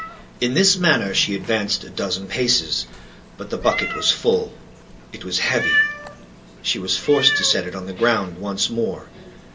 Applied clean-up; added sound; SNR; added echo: none; Meow; 8 dB; reverberation time 0.2 s.